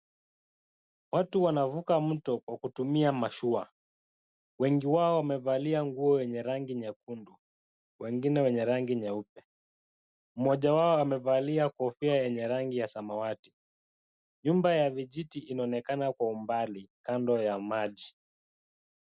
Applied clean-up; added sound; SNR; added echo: none; none; none; none.